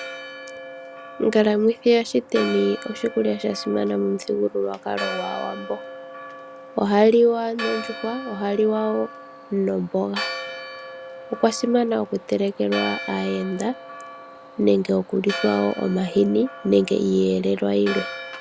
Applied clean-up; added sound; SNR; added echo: none; Church bell; 13 dB; none.